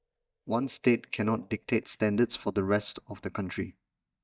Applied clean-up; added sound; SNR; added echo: neural mask model DeepFilterNet 3.